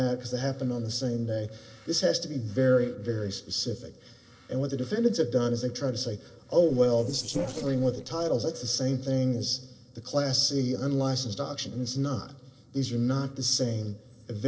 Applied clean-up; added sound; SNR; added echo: neural separator model SepFormer DNS4.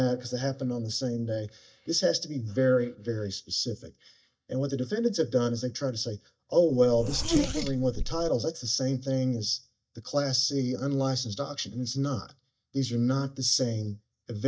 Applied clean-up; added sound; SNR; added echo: neural mask model DeepFilterNet 3.